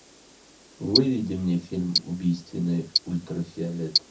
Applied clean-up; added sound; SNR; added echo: none; Tick-tock; 3 dB; reverberation time 0.3 s.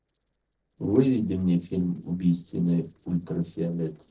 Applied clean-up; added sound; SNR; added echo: neural separator model SepFormer DNS4.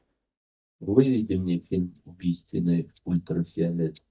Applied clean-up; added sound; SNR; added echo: neural mask model DeepFilterNet 3.